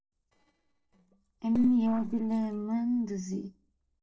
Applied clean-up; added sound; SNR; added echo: neural separator model SepFormer DNS4.